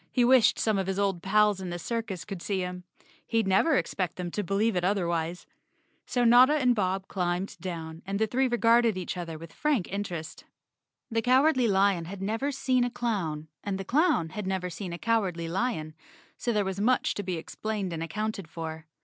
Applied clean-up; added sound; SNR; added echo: none; none; none; none.